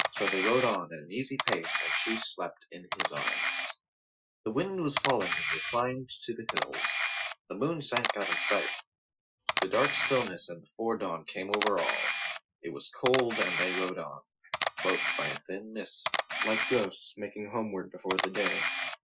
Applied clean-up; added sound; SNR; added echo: classical method Wiener filter.